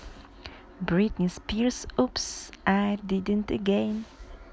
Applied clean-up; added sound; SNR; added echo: none; none; none; none.